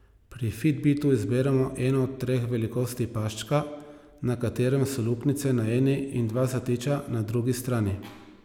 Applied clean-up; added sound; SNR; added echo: none; none; none; none.